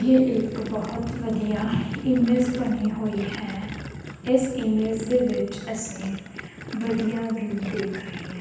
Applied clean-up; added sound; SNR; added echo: none; Gurgling; 13 dB; reverberation time 0.9 s.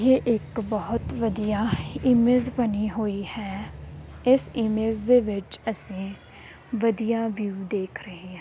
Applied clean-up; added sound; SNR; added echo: none; none; none; none.